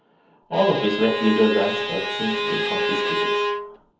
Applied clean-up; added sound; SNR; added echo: none; Bowed string instrument; 1 dB; reverberation time 0.7 s.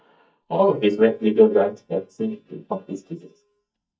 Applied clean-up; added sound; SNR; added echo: neural mask model DeepFilterNet 3.